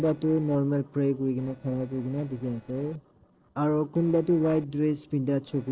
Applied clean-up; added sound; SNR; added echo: neural separator model SepFormer DNS4.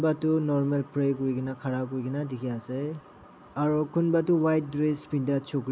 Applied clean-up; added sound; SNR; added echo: none; none; none; none.